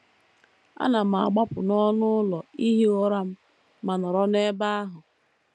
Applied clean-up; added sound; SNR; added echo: none; none; none; none.